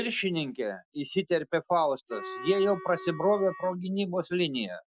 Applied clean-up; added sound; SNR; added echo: classical method Wiener filter.